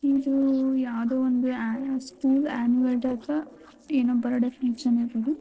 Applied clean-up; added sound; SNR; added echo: neural separator model SepFormer DNS4.